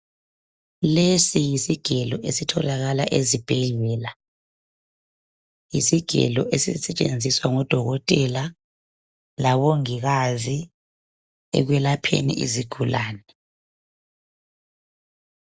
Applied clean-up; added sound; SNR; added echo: none; none; none; none.